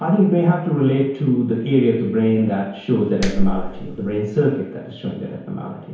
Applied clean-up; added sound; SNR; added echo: none; Clapping; 2 dB; reverberation time 1.0 s.